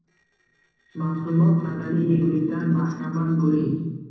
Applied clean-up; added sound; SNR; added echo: neural separator model SepFormer DNS4.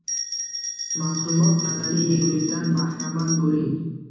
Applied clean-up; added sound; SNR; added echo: none; Bell; 7 dB; reverberation time 1.1 s.